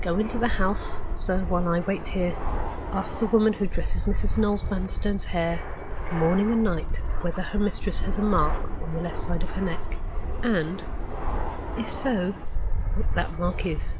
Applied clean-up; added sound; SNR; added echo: none; Fixed-wing aircraft, airplane; -2 dB; none.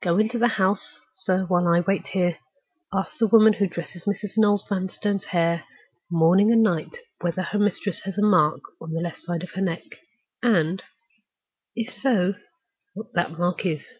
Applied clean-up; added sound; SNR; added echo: none; none; none; none.